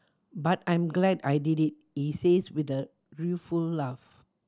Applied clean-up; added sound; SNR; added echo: none; none; none; none.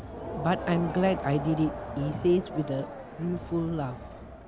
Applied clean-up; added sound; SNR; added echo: none; Crowd; 8 dB; none.